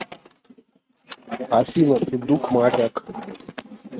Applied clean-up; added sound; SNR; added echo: neural mask model RNNoise.